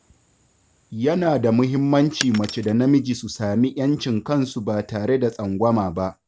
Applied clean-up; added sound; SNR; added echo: none; Shatter; 14 dB; none.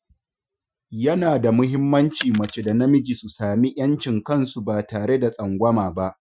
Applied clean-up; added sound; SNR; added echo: classical method Wiener filter.